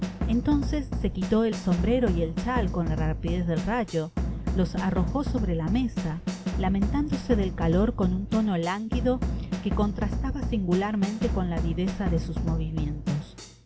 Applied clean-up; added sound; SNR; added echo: none; Drum / Drum kit; 2 dB; none.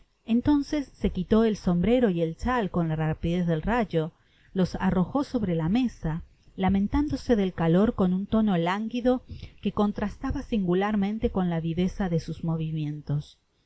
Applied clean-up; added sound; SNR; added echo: none; none; none; none.